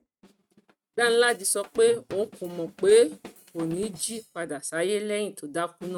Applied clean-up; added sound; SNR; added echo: neural mask model RNNoise.